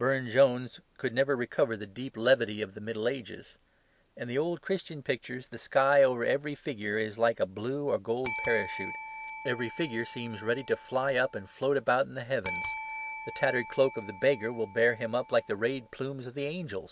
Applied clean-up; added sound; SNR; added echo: none; Bell; 12 dB; none.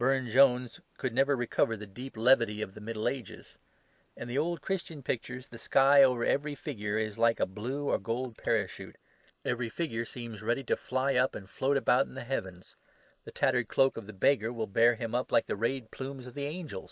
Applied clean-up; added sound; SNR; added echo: neural mask model Resemble Enhance denoiser.